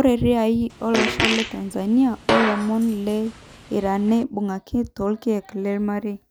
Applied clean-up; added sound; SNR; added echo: none; Fart; 6 dB; none.